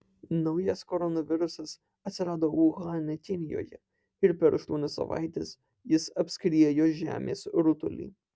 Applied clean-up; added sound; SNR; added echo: none; none; none; none.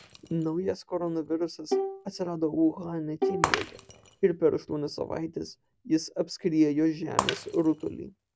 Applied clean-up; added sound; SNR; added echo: none; Bowed string instrument + Shatter; 7 dB; none.